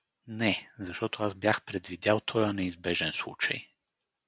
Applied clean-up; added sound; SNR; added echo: none; none; none; none.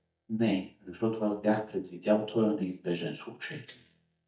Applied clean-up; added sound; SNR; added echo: neural mask model DeepFilterNet 3.